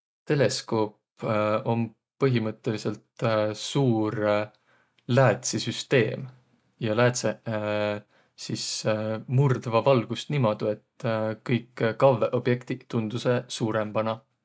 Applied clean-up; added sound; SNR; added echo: none; none; none; none.